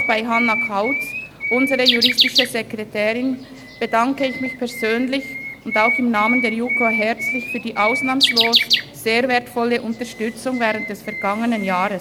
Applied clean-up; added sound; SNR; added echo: none; Bird; 2 dB; none.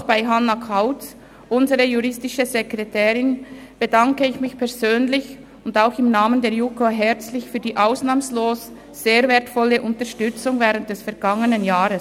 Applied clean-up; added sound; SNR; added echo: none; none; none; none.